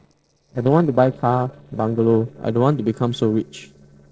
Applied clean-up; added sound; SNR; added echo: neural separator model SepFormer DNS4.